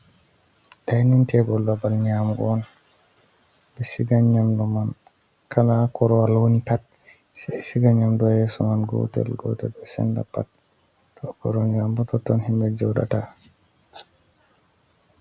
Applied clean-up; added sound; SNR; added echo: none; none; none; none.